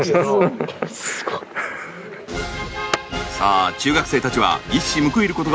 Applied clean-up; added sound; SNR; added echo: none; none; none; none.